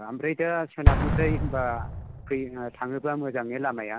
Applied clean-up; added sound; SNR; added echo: none; Explosion; -2 dB; none.